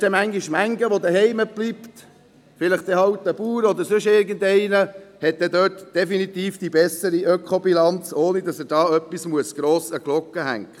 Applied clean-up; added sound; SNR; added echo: none; none; none; none.